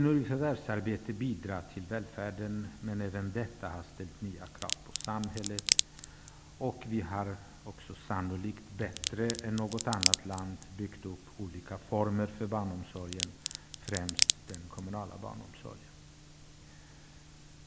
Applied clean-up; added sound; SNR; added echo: none; Crack; -2 dB; none.